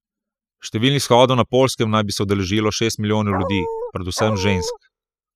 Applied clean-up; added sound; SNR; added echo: classical method spectral subtraction.